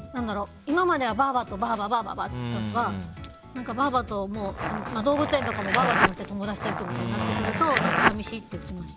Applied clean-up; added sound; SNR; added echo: none; Zipper (clothing); 0 dB; none.